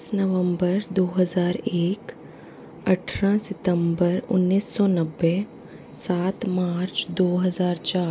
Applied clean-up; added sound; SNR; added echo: none; none; none; none.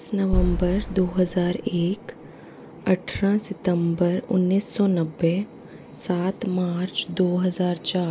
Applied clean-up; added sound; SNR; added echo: none; Boom; 5 dB; none.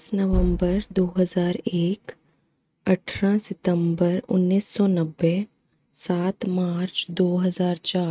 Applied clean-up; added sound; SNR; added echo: neural mask model RNNoise.